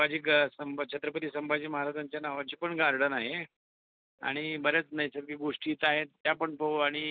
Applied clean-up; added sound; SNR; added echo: none; none; none; none.